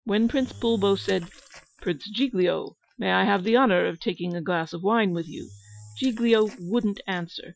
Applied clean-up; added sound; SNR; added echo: classical method Wiener filter.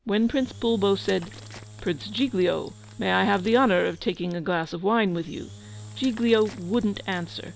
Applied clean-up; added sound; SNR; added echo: none; Engine / Drill; 19 dB; none.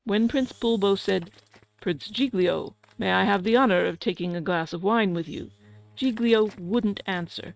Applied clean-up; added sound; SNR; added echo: neural mask model RNNoise.